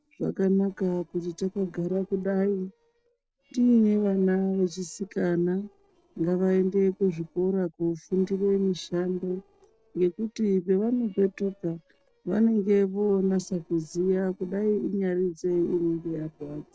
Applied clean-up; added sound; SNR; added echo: neural separator model SepFormer DNS4.